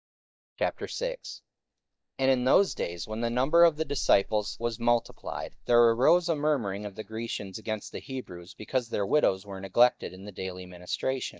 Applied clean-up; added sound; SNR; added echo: neural mask model DeepFilterNet 3.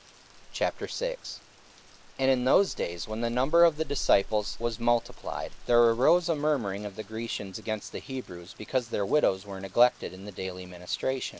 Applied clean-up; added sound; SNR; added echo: none; Rain; 13 dB; none.